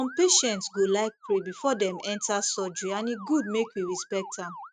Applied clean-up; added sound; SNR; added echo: neural mask model RNNoise.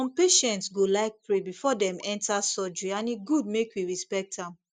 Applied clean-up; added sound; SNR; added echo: neural mask model Resemble Enhance denoiser.